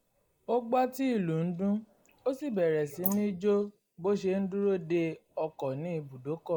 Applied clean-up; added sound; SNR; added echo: neural mask model Resemble Enhance denoiser.